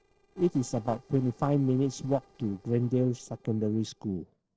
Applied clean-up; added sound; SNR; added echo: neural separator model SepFormer DNS4.